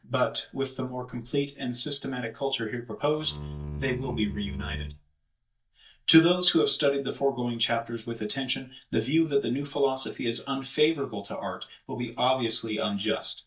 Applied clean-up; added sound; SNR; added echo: neural mask model DeepFilterNet 3.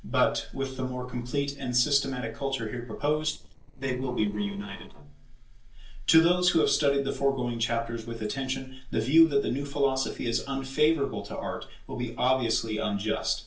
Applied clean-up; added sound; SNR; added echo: neural separator model SepFormer DNS4.